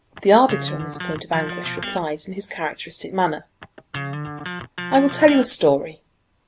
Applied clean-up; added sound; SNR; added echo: none; Electric guitar; 11 dB; none.